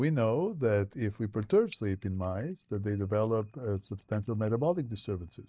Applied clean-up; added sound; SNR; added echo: neural mask model DeepFilterNet 3.